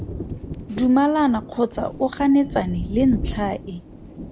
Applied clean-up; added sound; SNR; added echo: none; Thunder; 10 dB; none.